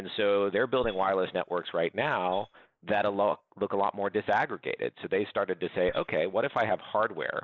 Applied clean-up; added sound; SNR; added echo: neural mask model Resemble Enhance denoiser.